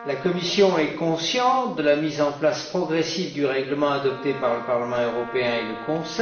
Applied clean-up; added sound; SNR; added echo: none; Trumpet; 17 dB; reverberation time 0.9 s.